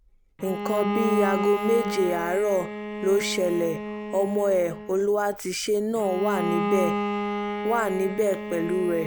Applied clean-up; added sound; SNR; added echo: none; Bowed string instrument; 4 dB; none.